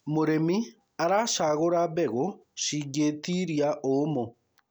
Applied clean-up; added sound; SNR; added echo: none; none; none; none.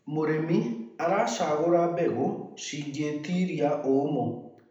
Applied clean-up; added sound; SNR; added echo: none; none; none; reverberation time 0.7 s.